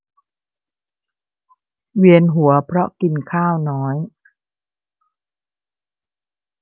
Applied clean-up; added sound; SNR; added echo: none; none; none; none.